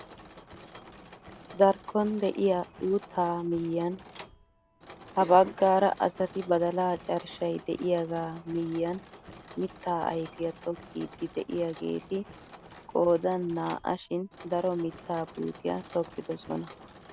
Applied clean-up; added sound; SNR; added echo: none; Mechanisms; 18 dB; none.